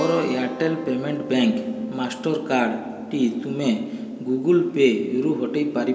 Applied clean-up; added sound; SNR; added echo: none; Keyboard (musical); 17 dB; none.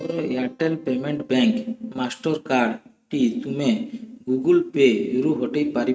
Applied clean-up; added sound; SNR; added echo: neural mask model RNNoise.